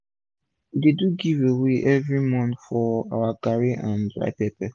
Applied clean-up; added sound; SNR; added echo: none; none; none; none.